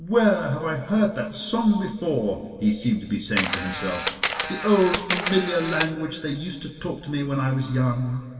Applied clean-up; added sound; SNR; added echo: none; Camera; 2 dB; reverberation time 2.2 s.